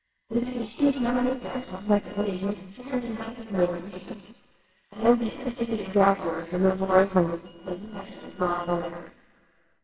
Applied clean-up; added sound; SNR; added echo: neural separator model SepFormer WHAMR!.